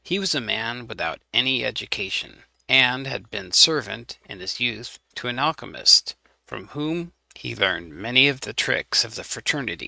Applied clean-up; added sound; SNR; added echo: neural mask model RNNoise.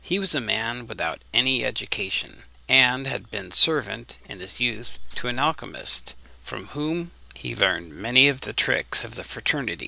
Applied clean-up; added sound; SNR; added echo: none; Chewing, mastication; 15 dB; none.